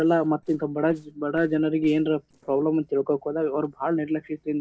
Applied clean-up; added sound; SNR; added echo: neural separator model SepFormer DNS4.